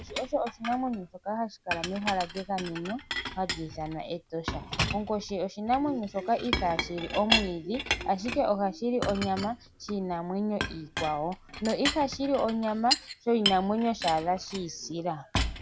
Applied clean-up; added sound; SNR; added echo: none; Chink, clink; 5 dB; none.